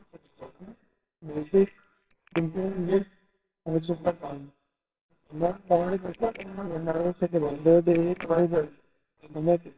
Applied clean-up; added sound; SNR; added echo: neural separator model SepFormer WHAMR!.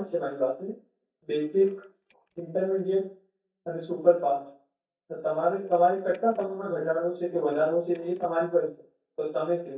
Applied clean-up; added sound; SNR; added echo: neural mask model DeepFilterNet 3.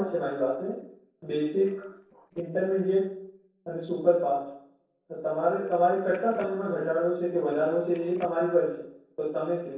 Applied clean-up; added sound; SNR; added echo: neural separator model SepFormer DNS4.